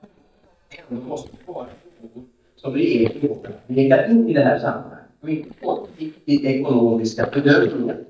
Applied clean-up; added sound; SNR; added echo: neural mask model DeepFilterNet 3.